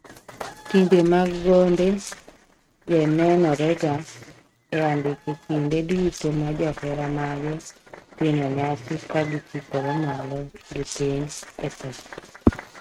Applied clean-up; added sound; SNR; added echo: neural mask model RNNoise.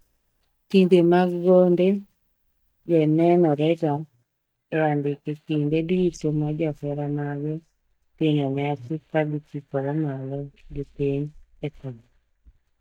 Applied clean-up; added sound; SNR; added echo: neural mask model DeepFilterNet 3.